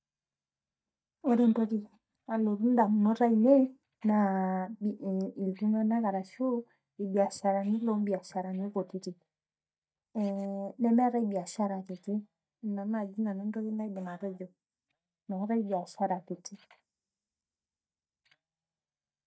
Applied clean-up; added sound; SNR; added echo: neural mask model DeepFilterNet 3.